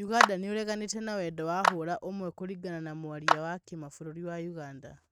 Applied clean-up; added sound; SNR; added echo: neural mask model RNNoise.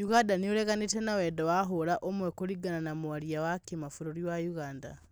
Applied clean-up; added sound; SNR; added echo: none; none; none; none.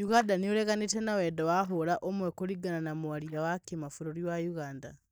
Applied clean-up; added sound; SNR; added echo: neural mask model DeepFilterNet 3.